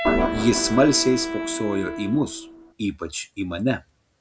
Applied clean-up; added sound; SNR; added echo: none; Organ + Wind instrument, woodwind instrument; 4 dB; none.